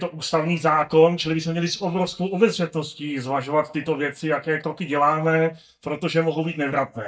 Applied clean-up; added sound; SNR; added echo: neural mask model DeepFilterNet 3.